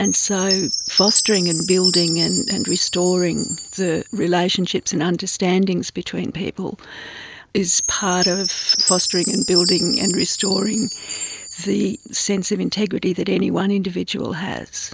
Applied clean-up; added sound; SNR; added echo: none; Chime; 3 dB; none.